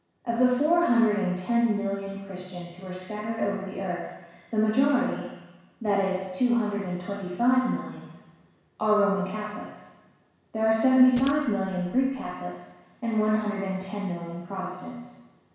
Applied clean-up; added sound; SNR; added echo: none; Keys jangling; 10 dB; reverberation time 1.1 s.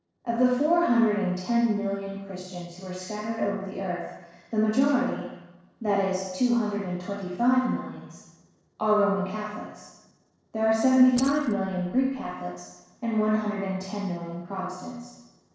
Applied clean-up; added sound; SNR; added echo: neural separator model SepFormer DNS4.